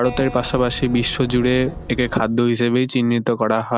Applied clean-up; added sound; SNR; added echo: none; Keyboard (musical); 13 dB; none.